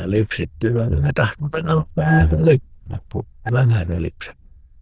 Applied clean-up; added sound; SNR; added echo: neural diffusion model UNIVERSE++.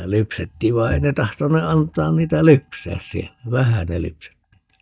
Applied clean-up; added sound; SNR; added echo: neural mask model DeepFilterNet 3.